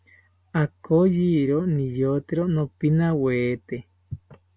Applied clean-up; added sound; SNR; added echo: none; none; none; none.